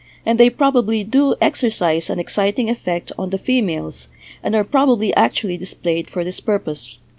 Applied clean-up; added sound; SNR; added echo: none; none; none; none.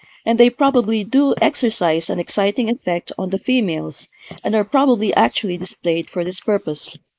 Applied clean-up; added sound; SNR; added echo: neural mask model Resemble Enhance denoiser.